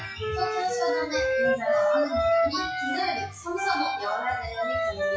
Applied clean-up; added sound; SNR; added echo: classical method WPE with log-MMSE.